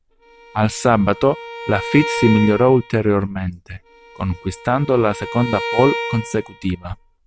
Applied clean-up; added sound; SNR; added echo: none; Bowed string instrument; 11 dB; none.